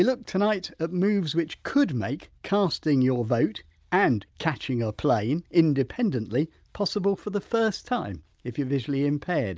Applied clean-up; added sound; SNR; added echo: none; none; none; none.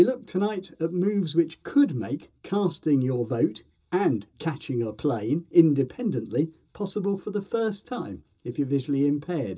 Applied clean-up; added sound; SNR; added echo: none; none; none; reverberation time 0.2 s.